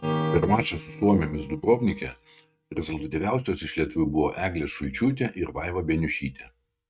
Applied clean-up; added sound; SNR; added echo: neural mask model RNNoise.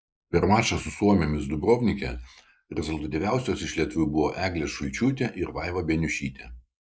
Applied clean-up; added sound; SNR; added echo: neural mask model Resemble Enhance denoiser.